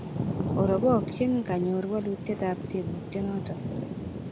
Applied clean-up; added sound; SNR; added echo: none; Thunder / Rain; 3 dB; none.